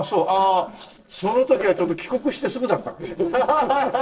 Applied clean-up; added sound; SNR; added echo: neural separator model SepFormer DNS4.